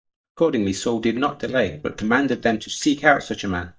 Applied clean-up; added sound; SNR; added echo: neural mask model DeepFilterNet 3.